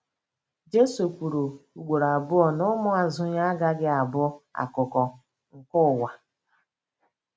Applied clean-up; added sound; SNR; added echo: none; none; none; none.